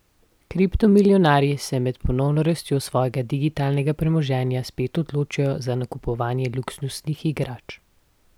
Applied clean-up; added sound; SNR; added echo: none; none; none; none.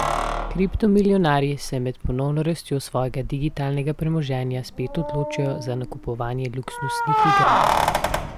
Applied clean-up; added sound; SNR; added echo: none; Keys jangling; 2 dB; none.